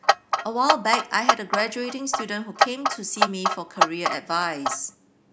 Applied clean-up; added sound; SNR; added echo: none; Clock; -3 dB; none.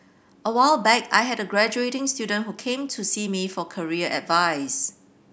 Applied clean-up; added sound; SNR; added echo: none; none; none; none.